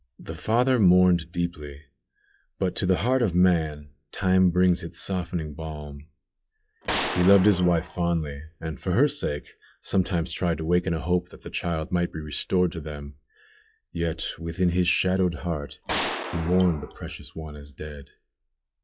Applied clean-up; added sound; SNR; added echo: classical method log-MMSE.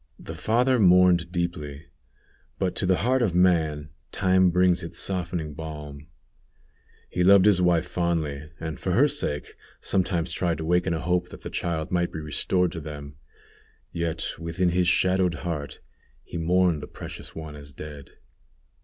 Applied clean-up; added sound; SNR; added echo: none; none; none; none.